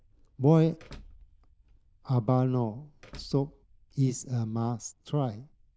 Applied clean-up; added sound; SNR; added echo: neural diffusion model UNIVERSE++.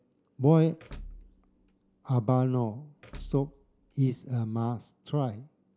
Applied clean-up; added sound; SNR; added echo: none; Door / Car; 18 dB; none.